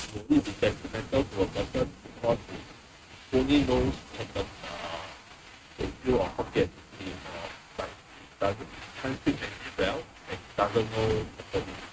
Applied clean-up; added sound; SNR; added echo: neural mask model RNNoise.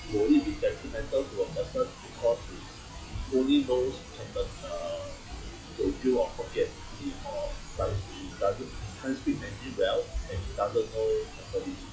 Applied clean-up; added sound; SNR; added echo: classical method log-MMSE.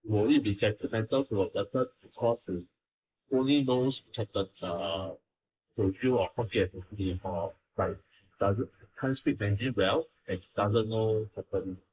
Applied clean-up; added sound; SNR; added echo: neural mask model Resemble Enhance denoiser.